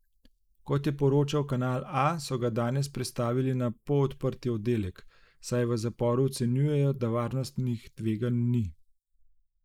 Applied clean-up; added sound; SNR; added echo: neural mask model Resemble Enhance denoiser.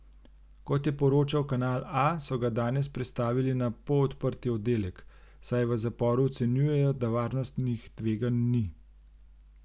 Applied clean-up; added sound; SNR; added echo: none; none; none; none.